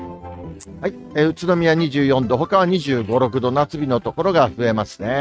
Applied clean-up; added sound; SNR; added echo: neural mask model RNNoise.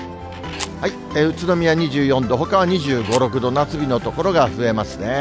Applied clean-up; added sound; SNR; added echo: none; Fire; 19 dB; none.